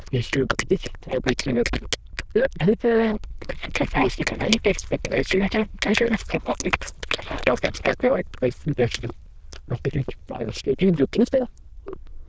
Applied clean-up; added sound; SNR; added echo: neural diffusion model UNIVERSE++.